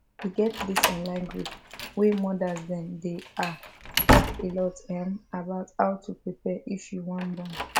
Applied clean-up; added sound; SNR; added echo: none; Slam; 1 dB; none.